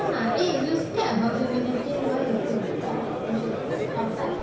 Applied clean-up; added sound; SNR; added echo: none; Crowd; 1 dB; reverberation time 0.7 s.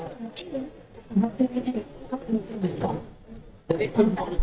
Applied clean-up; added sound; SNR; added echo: neural mask model DeepFilterNet 3.